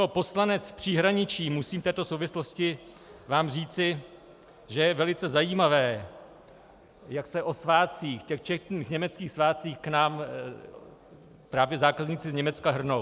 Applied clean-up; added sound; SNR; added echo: none; none; none; none.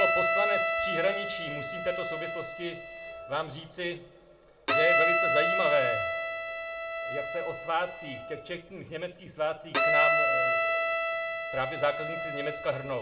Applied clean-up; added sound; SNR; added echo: none; Bowed string instrument; -5 dB; reverberation time 0.4 s.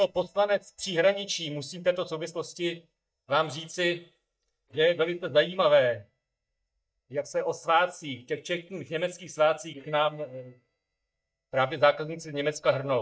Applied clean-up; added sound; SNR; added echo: neural mask model DeepFilterNet 3.